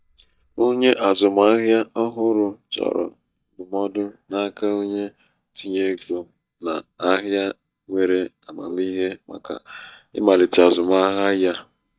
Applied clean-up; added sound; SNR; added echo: neural mask model DeepFilterNet 3.